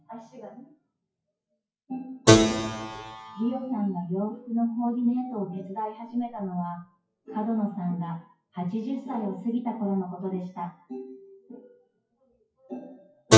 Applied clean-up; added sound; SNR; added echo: classical method WPE with log-MMSE.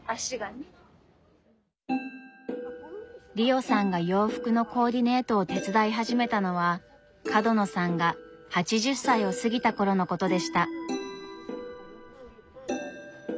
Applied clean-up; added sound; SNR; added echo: none; none; none; none.